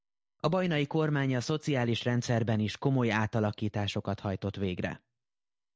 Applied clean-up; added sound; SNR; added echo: none; none; none; none.